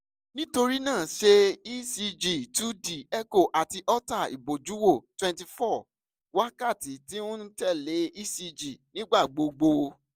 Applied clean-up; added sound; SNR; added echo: none; none; none; none.